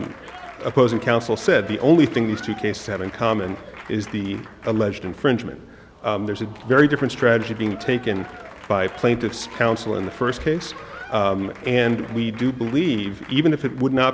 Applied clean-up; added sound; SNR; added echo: none; Applause / Crowd; 19 dB; none.